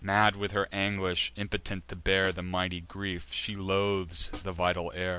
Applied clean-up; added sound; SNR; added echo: none; Snare drum; 19 dB; none.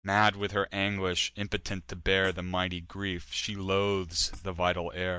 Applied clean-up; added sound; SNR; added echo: neural mask model DeepFilterNet 3.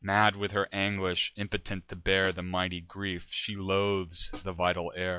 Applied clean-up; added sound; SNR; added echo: classical method log-MMSE.